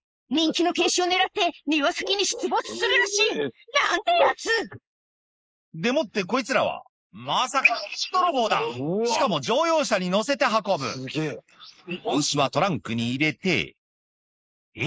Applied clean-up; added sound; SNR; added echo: neural mask model Resemble Enhance denoiser.